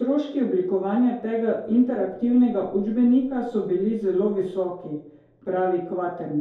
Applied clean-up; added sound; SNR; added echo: none; none; none; reverberation time 2.3 s.